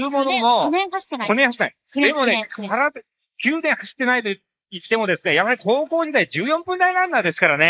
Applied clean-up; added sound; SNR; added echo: neural mask model Resemble Enhance denoiser.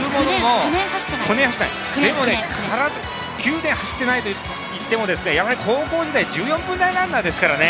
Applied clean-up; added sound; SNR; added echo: none; none; none; none.